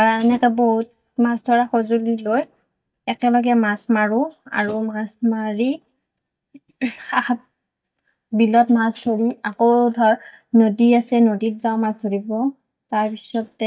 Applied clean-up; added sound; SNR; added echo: neural mask model DeepFilterNet 3.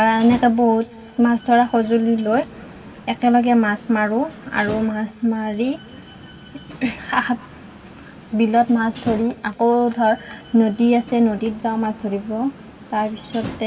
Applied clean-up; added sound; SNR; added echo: none; Slam; 18 dB; reverberation time 2.0 s.